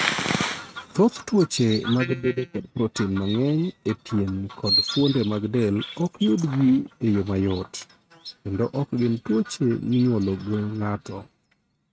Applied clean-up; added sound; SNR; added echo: neural mask model RNNoise.